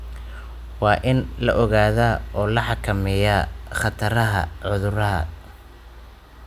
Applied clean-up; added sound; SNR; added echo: none; none; none; none.